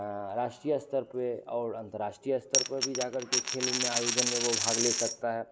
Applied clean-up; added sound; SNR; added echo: none; Coin (dropping); -3 dB; none.